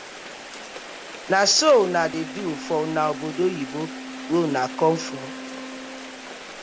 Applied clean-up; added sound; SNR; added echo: none; Wind instrument, woodwind instrument + Rain; 11 dB; none.